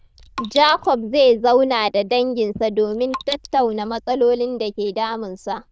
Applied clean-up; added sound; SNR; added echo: neural diffusion model UNIVERSE++.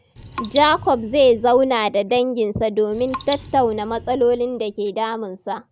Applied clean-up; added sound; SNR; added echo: none; Raindrop; 16 dB; none.